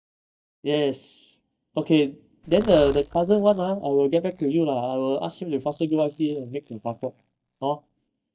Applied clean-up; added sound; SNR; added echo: neural mask model DeepFilterNet 3.